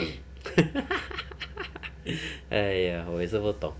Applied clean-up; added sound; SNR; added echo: none; none; none; none.